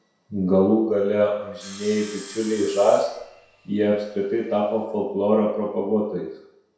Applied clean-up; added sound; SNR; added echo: none; Sawing; 20 dB; reverberation time 0.7 s.